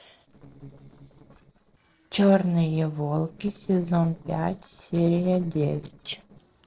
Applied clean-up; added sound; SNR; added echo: neural separator model SepFormer DNS4.